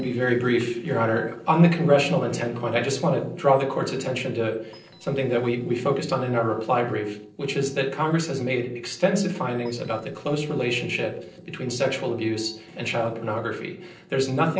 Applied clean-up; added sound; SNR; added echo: neural separator model SepFormer DNS4.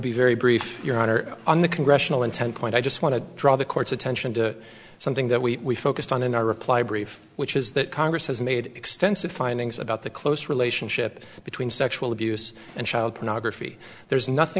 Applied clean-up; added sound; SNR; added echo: none; none; none; none.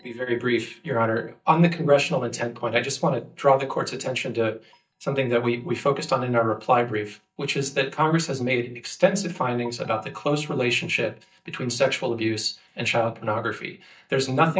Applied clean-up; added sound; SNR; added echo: neural mask model DeepFilterNet 3.